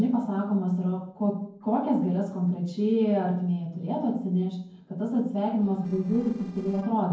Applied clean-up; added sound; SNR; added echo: neural separator model SepFormer DNS4.